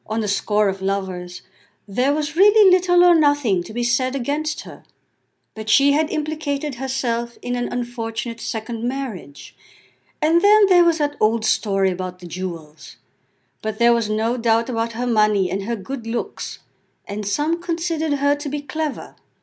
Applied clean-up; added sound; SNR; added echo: none; none; none; none.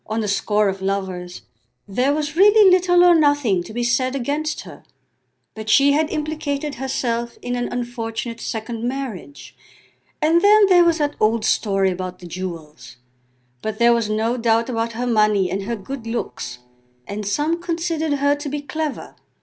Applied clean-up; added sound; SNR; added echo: neural separator model SepFormer DNS4.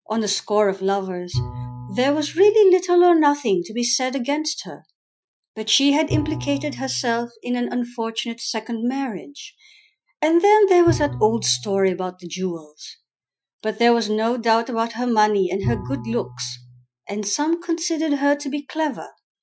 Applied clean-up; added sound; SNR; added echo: classical method Wiener filter.